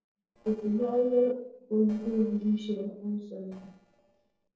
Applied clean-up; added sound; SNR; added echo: neural separator model SepFormer DNS4.